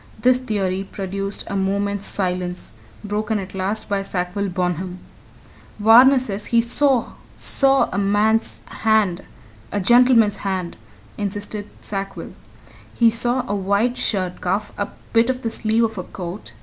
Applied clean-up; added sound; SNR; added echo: none; none; none; none.